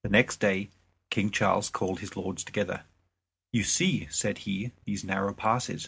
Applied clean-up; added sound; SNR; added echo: none; none; none; none.